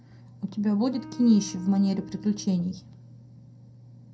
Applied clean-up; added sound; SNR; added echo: none; Wind instrument, woodwind instrument; 17 dB; reverberation time 0.2 s.